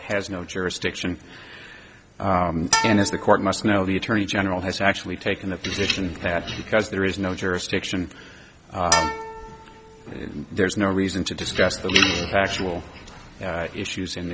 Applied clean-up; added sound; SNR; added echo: none; Bowed string instrument; 3 dB; none.